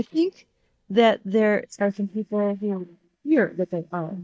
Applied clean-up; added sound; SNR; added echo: neural mask model DeepFilterNet 3.